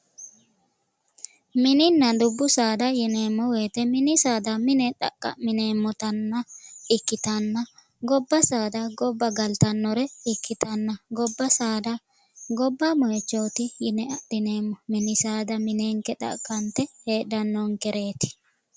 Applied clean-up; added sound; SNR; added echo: none; none; none; none.